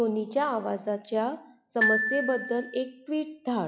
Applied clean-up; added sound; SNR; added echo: classical method log-MMSE.